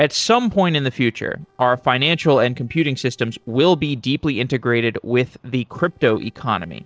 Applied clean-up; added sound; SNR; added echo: neural separator model SepFormer DNS4.